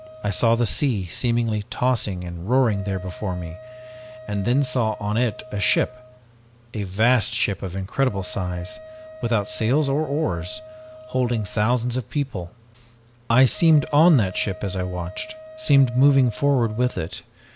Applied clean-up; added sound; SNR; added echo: none; Wind instrument, woodwind instrument; 20 dB; none.